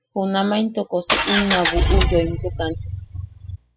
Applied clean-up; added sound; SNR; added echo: classical method spectral subtraction.